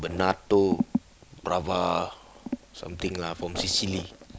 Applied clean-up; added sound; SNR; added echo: none; none; none; none.